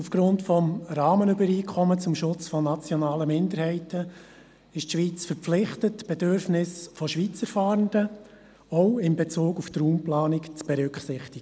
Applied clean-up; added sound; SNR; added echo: none; none; none; none.